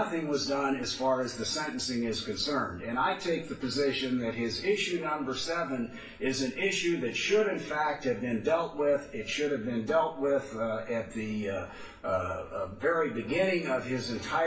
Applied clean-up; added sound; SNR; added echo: none; none; none; reverberation time 0.3 s.